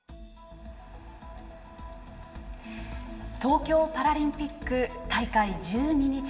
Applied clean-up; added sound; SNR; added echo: none; none; none; reverberation time 2.1 s.